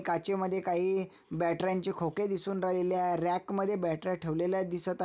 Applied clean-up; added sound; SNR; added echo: none; none; none; none.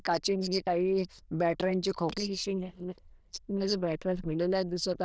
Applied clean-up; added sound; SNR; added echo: neural diffusion model UNIVERSE++.